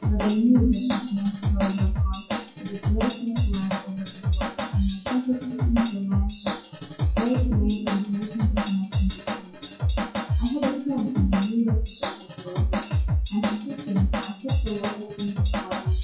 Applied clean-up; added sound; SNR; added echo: classical method WPE with log-MMSE.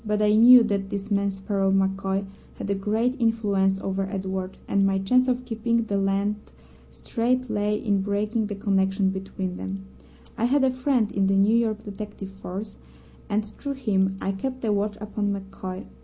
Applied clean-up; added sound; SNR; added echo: none; none; none; none.